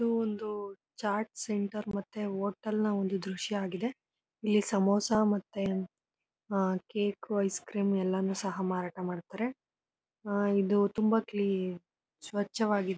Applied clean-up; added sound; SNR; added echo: none; none; none; none.